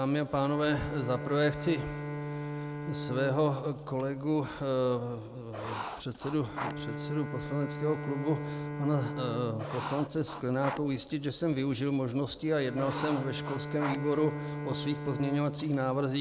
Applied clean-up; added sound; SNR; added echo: none; Bowed string instrument + Writing; 7 dB; none.